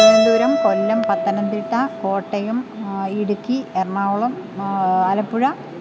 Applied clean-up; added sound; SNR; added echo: none; Keyboard (musical); 2 dB; none.